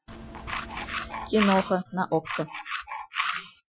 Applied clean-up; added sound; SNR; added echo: classical method Wiener filter.